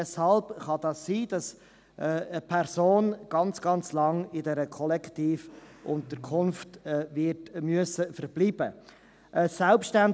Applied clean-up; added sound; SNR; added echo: none; none; none; none.